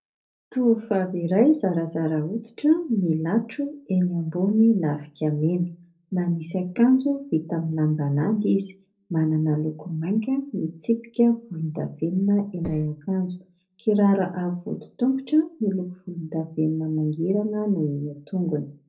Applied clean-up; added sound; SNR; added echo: neural separator model SepFormer DNS4.